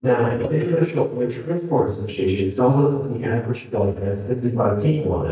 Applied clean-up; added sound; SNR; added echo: neural mask model DeepFilterNet 3.